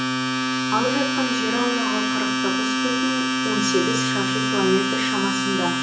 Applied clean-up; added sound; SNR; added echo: none; Domestic sounds, home sounds; -4 dB; reverberation time 0.4 s.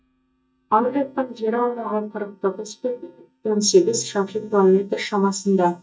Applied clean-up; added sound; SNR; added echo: neural mask model DeepFilterNet 3.